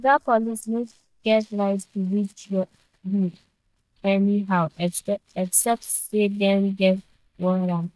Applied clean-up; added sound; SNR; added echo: neural mask model DeepFilterNet 3.